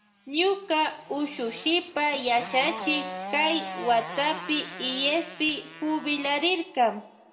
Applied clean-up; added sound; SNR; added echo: none; Motorcycle; 13 dB; reverberation time 1.0 s.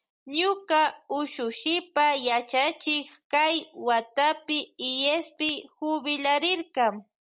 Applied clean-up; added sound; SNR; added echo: none; none; none; none.